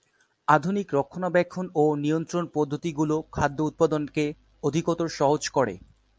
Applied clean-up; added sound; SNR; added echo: none; none; none; none.